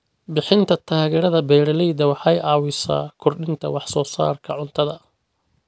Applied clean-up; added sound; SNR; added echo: none; none; none; none.